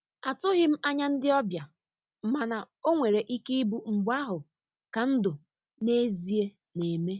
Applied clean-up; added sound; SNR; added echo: none; none; none; none.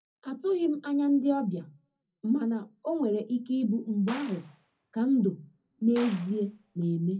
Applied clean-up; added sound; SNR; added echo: none; Gunshot, gunfire; 19 dB; reverberation time 0.4 s.